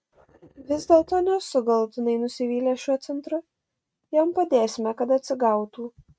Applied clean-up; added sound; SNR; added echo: neural mask model RNNoise.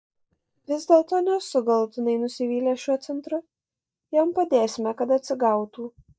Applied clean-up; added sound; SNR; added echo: neural mask model DeepFilterNet 3.